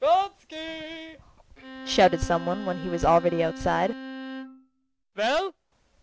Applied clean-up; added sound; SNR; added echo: none; Bowed string instrument; 12 dB; none.